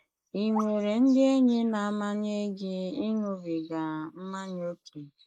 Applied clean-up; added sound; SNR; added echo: neural mask model Resemble Enhance denoiser.